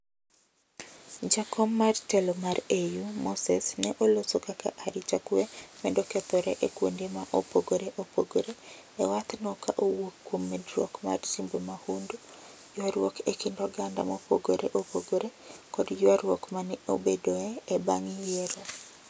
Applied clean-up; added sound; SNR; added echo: none; none; none; none.